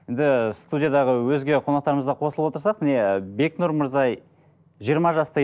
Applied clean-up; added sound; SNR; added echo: none; none; none; none.